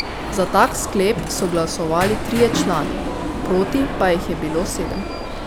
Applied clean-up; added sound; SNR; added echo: none; Alarm; 4 dB; none.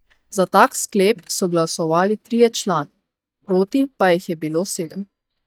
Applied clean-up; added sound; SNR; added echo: neural mask model DeepFilterNet 3.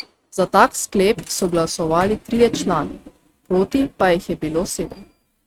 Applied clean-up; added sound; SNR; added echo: neural mask model RNNoise.